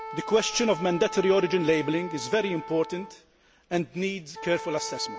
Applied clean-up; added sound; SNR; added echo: none; Wind instrument, woodwind instrument; 12 dB; none.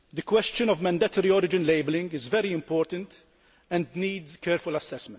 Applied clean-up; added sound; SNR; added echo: none; none; none; none.